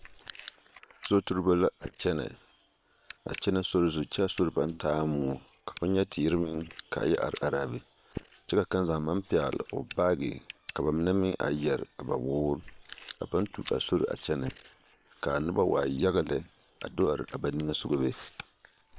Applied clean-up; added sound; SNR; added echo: neural separator model SepFormer WHAM!.